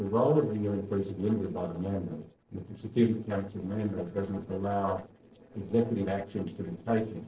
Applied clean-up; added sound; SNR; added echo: neural separator model SepFormer DNS4.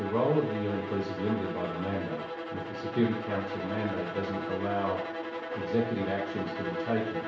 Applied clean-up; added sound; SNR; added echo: none; Bowed string instrument; 4 dB; reverberation time 0.6 s.